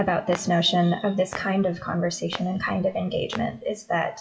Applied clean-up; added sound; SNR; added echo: classical method WPE with log-MMSE.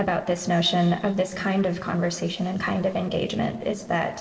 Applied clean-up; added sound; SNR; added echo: neural separator model SepFormer DNS4.